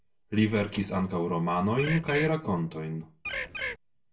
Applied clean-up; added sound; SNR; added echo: none; Bird; 5 dB; reverberation time 0.2 s.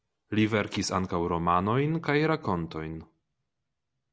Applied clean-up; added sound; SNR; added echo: none; none; none; none.